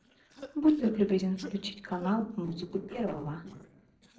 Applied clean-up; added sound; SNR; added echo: neural separator model SepFormer DNS4.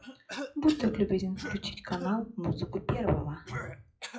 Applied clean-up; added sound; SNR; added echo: classical method WPE with log-MMSE.